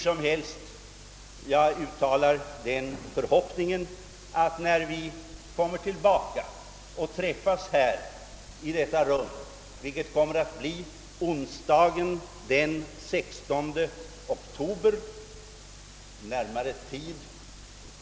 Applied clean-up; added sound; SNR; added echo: none; none; none; none.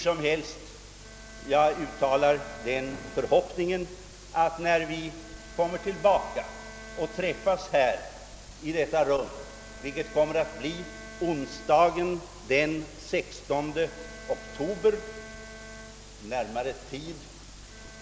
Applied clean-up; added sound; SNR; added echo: none; Bowed string instrument; 20 dB; none.